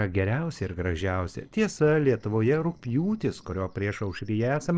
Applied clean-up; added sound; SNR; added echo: neural separator model SepFormer DNS4.